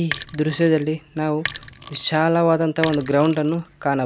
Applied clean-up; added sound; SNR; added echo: none; Sink (filling or washing); 14 dB; none.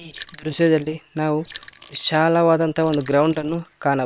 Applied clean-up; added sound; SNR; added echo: neural separator model SepFormer WHAM!.